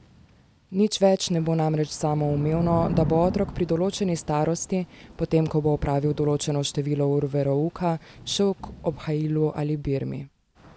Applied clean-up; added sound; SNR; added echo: none; Thunder / Rain; 14 dB; none.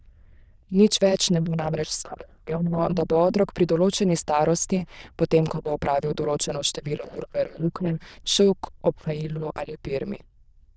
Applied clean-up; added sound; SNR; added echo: neural diffusion model UNIVERSE++.